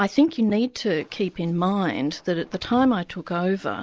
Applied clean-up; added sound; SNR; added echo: none; none; none; none.